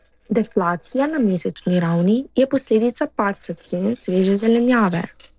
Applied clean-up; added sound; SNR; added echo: neural separator model SepFormer DNS4.